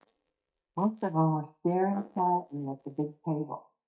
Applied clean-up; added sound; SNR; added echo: neural mask model DeepFilterNet 3.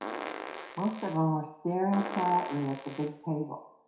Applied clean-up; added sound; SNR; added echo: none; Fart; 10 dB; reverberation time 0.5 s.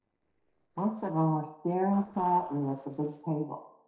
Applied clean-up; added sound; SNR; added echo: neural separator model SepFormer DNS4.